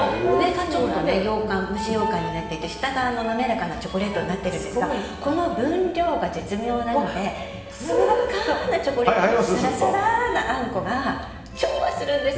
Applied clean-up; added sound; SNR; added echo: none; none; none; reverberation time 0.9 s.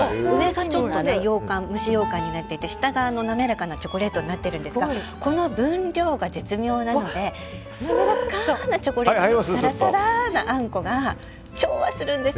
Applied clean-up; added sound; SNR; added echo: none; none; none; none.